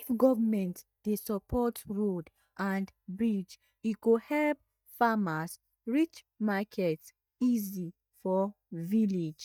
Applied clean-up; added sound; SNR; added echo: neural mask model DeepFilterNet 3.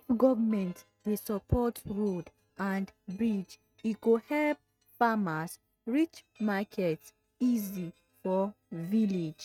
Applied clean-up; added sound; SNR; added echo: neural mask model RNNoise.